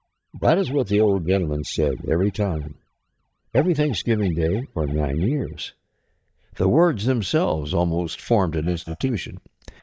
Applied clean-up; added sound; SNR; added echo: neural mask model DeepFilterNet 3.